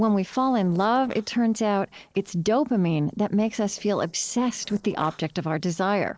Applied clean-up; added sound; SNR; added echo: neural separator model SepFormer DNS4.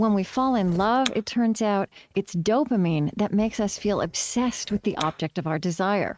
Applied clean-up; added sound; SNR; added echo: neural mask model RNNoise.